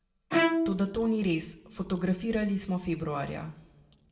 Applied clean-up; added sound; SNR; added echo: none; Bowed string instrument; 0 dB; reverberation time 0.9 s.